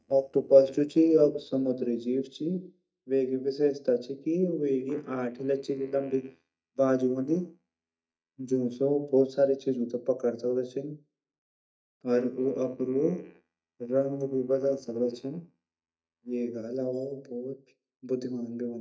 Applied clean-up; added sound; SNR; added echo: neural mask model DeepFilterNet 3.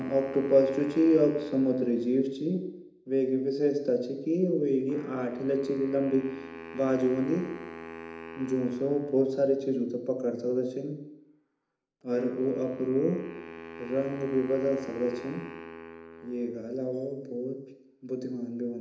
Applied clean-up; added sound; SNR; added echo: none; Wind instrument, woodwind instrument; 17 dB; reverberation time 0.8 s.